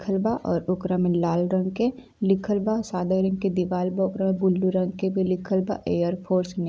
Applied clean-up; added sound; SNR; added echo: none; none; none; none.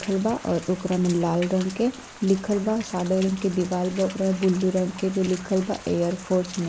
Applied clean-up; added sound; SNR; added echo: none; Rain; 16 dB; none.